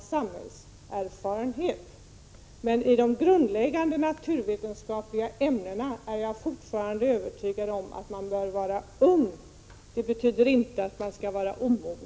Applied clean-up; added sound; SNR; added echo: none; none; none; none.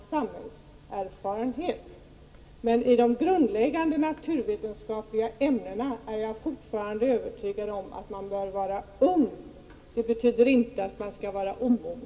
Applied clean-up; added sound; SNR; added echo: none; none; none; reverberation time 0.3 s.